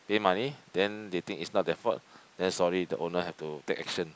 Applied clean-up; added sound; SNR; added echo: none; none; none; none.